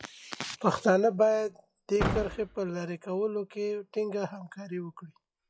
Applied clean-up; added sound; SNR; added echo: classical method log-MMSE.